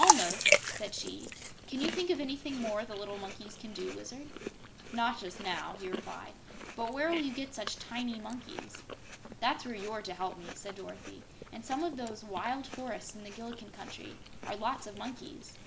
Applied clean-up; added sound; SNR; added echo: neural mask model Resemble Enhance denoiser.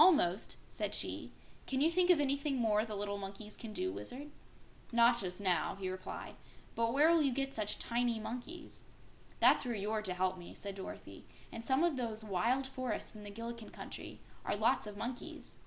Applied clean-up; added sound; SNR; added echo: none; none; none; none.